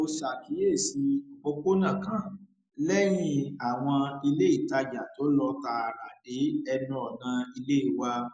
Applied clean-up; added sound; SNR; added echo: none; none; none; none.